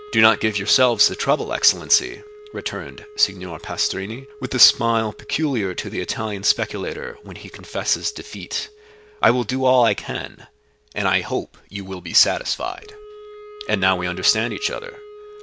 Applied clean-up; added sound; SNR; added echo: none; Wind instrument, woodwind instrument; 19 dB; none.